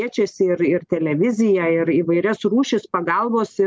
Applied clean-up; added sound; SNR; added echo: none; none; none; none.